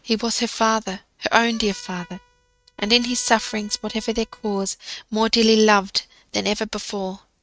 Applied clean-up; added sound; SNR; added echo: neural mask model RNNoise.